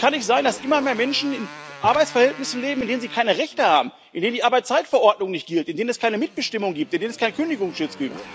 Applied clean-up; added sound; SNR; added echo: none; Motorcycle; 19 dB; none.